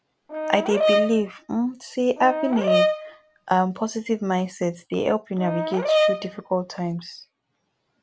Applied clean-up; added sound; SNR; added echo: none; Brass instrument; 0 dB; none.